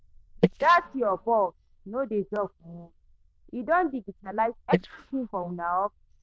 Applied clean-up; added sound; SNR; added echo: neural diffusion model UNIVERSE++.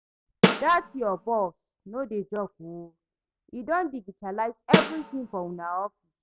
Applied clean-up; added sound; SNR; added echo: none; Snare drum; -4 dB; none.